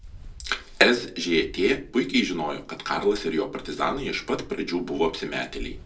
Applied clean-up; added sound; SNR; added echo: none; Walk, footsteps; 16 dB; reverberation time 0.2 s.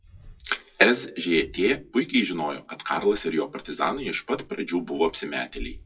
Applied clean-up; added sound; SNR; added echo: classical method WPE with log-MMSE.